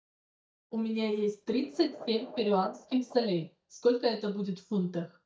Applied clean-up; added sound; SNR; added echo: neural mask model DeepFilterNet 3.